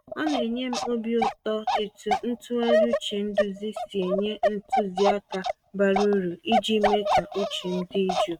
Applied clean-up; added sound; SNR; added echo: neural mask model RNNoise.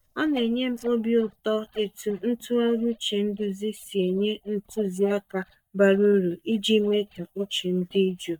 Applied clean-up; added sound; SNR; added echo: neural mask model DeepFilterNet 3.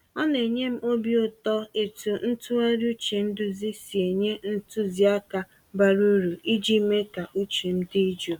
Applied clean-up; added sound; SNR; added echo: none; none; none; none.